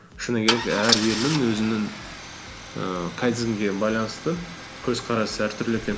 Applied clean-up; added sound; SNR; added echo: none; Idling / Engine starting / Car; 6 dB; none.